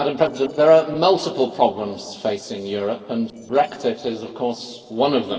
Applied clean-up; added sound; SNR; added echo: neural separator model SepFormer DNS4.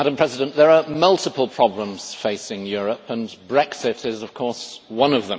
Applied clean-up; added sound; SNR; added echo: none; none; none; none.